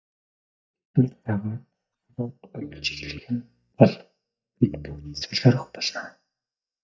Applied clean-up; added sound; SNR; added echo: neural mask model DeepFilterNet 3.